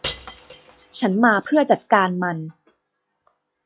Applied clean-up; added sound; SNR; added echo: classical method log-MMSE.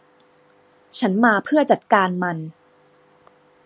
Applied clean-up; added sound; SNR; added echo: none; none; none; none.